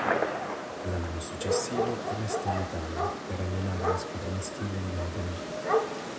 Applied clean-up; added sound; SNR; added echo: none; Gunshot, gunfire; -3 dB; reverberation time 0.2 s.